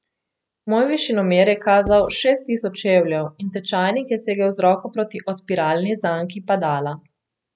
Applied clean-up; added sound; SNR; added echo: none; Writing; 13 dB; none.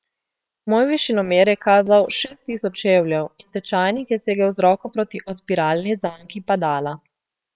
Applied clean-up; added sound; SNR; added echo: neural separator model SepFormer WHAM!.